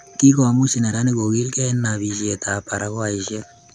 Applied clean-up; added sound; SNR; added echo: none; none; none; none.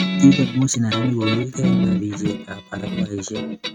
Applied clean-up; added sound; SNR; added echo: neural mask model RNNoise.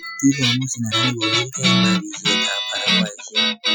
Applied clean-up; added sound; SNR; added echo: classical method Wiener filter.